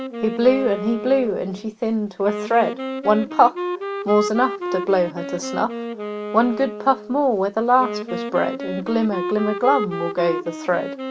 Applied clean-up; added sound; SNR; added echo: none; Wind instrument, woodwind instrument; 7 dB; none.